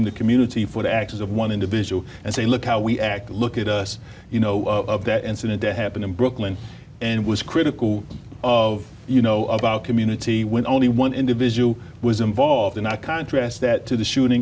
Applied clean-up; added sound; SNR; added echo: none; none; none; none.